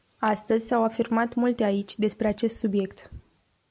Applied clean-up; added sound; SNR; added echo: none; none; none; none.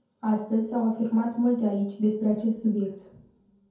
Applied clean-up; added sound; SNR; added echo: none; none; none; reverberation time 0.6 s.